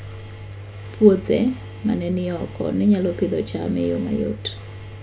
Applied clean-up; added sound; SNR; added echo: none; Engine; 13 dB; none.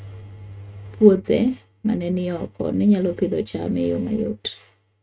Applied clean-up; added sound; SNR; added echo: neural mask model RNNoise.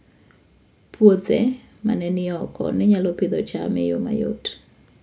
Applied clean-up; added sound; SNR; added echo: none; none; none; none.